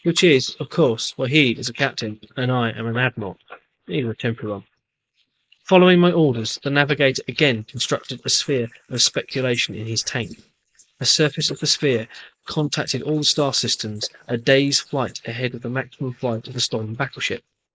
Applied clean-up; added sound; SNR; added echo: neural mask model Resemble Enhance denoiser.